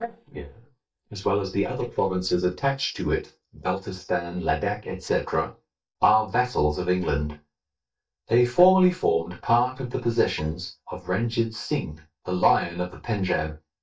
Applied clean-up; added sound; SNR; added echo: neural mask model DeepFilterNet 3.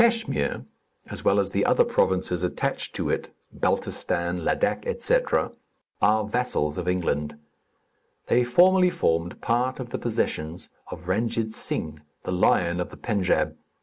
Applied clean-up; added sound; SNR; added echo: none; none; none; none.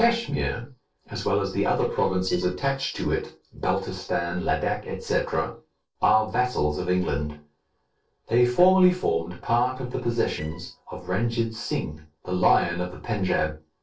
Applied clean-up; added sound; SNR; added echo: neural separator model SepFormer DNS4.